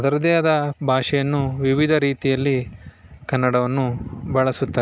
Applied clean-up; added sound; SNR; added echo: none; none; none; none.